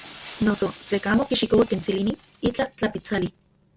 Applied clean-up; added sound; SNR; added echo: none; Shatter; 19 dB; none.